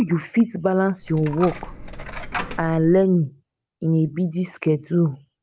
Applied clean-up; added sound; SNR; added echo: none; Coin (dropping); 11 dB; none.